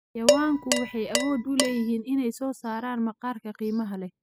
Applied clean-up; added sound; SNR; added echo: classical method spectral subtraction.